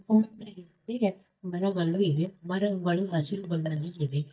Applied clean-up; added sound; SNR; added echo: neural mask model DeepFilterNet 3.